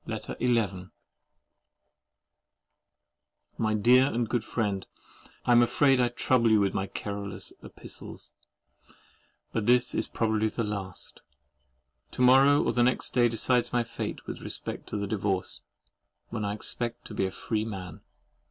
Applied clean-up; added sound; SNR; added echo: none; none; none; none.